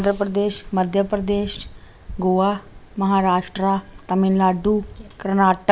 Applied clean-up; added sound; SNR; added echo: none; none; none; none.